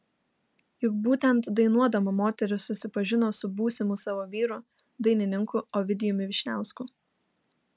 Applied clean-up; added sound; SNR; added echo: none; none; none; none.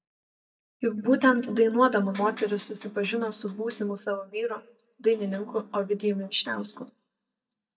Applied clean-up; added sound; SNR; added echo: neural mask model DeepFilterNet 3.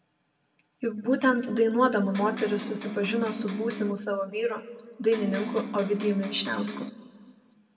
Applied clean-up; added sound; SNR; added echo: none; Electric guitar; 7 dB; reverberation time 1.5 s.